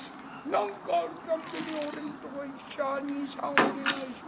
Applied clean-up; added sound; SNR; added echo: none; Chirp, tweet; 1 dB; none.